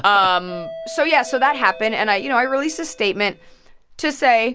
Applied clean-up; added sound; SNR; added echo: none; Doorbell; 17 dB; none.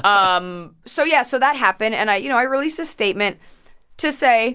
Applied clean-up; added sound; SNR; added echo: none; none; none; none.